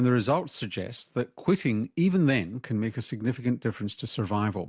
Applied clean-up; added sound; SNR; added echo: none; none; none; none.